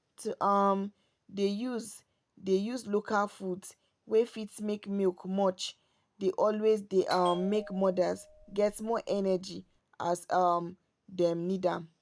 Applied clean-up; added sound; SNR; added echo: none; Bell; 16 dB; none.